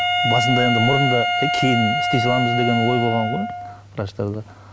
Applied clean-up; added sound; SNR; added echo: none; Wind instrument, woodwind instrument; 0 dB; none.